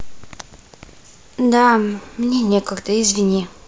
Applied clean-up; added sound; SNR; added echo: none; none; none; none.